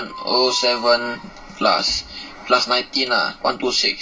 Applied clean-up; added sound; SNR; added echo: none; Squeak; 16 dB; reverberation time 0.2 s.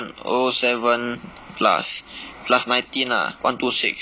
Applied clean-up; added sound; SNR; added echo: none; none; none; none.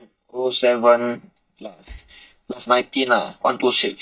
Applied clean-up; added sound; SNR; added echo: neural mask model DeepFilterNet 3.